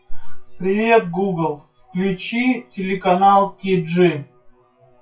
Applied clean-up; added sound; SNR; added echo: classical method WPE with log-MMSE.